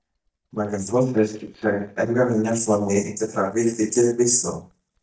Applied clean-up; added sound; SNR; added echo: neural mask model DeepFilterNet 3.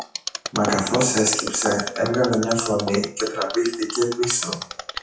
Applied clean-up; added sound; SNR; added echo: classical method WPE with log-MMSE.